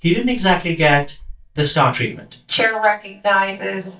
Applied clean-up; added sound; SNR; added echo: neural mask model DeepFilterNet 3.